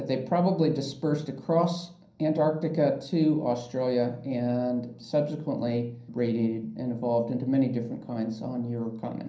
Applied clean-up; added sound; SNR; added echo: none; none; none; reverberation time 0.6 s.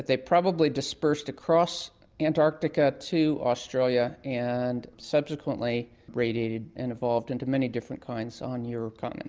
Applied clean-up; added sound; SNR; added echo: none; none; none; none.